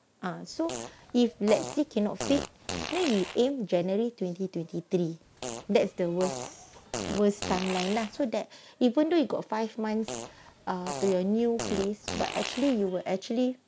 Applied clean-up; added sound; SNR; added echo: none; Fart; 9 dB; none.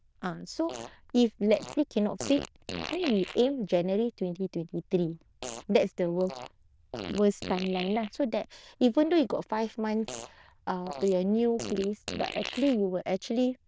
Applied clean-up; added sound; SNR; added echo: neural diffusion model UNIVERSE++.